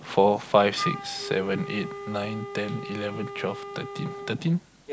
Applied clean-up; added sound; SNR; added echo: none; Wind instrument, woodwind instrument; 10 dB; none.